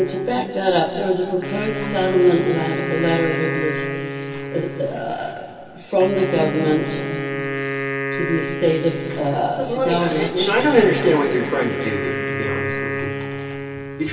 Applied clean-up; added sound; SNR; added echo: none; Wind instrument, woodwind instrument; 6 dB; reverberation time 2.5 s.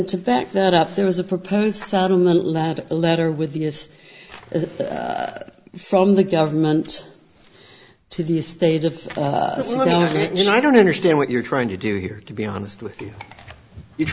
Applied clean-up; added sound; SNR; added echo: none; none; none; none.